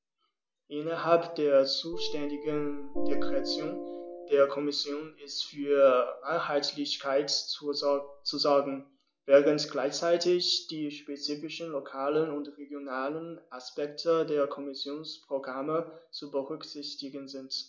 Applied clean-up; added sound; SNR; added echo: classical method log-MMSE.